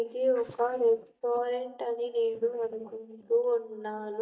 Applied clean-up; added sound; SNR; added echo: neural mask model DeepFilterNet 3.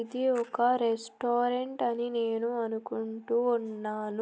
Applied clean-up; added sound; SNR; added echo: none; none; none; none.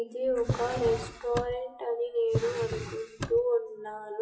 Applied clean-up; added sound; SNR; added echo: classical method WPE with log-MMSE.